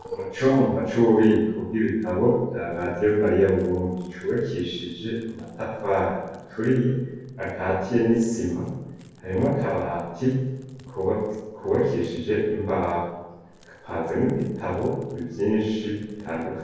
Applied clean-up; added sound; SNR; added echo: neural separator model SepFormer DNS4.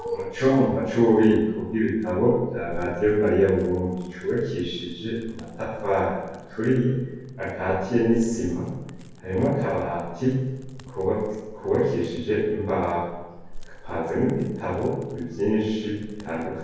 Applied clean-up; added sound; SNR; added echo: none; Crackle; 17 dB; reverberation time 1.3 s.